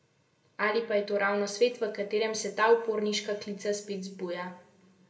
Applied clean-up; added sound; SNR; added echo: none; none; none; reverberation time 1.5 s.